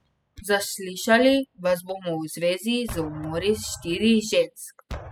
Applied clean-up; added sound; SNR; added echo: classical method spectral subtraction.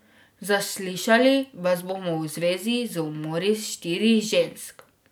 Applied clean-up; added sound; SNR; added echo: none; none; none; none.